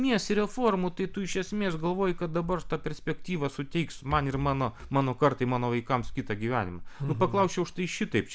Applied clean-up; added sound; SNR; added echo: none; Rattle / Breathing; 17 dB; none.